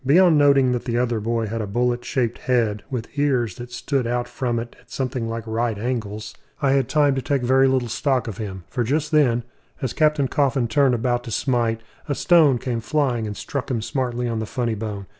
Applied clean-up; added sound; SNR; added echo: none; none; none; none.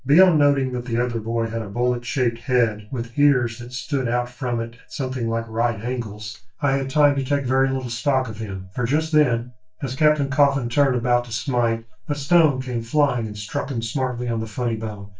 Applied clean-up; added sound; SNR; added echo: neural mask model DeepFilterNet 3.